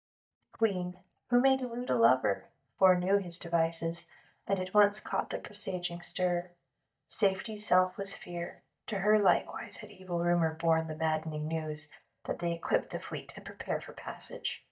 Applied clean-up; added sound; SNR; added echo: neural mask model DeepFilterNet 3.